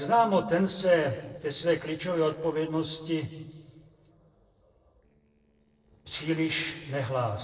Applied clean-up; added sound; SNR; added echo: neural separator model SepFormer DNS4.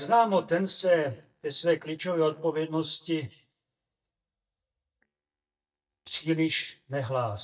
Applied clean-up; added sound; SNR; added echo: neural mask model DeepFilterNet 3.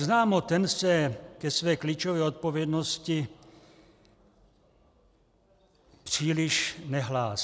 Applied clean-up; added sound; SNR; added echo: none; none; none; none.